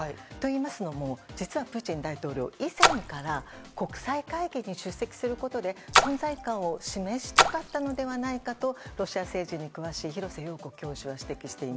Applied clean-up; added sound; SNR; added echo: none; Splash, splatter; -4 dB; none.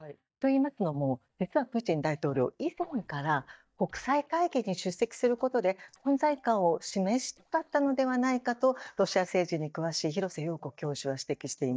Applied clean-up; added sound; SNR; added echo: neural mask model DeepFilterNet 3.